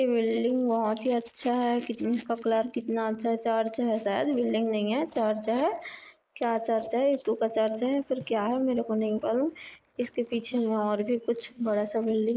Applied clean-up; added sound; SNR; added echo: neural mask model Resemble Enhance denoiser.